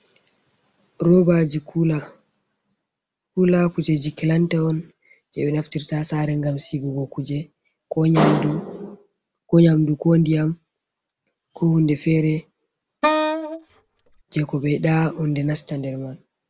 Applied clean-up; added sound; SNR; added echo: none; Wind instrument, woodwind instrument; 2 dB; none.